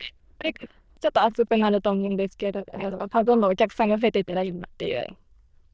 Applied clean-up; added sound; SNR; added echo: neural diffusion model UNIVERSE++.